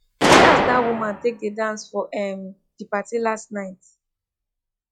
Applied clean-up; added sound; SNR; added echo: classical method log-MMSE.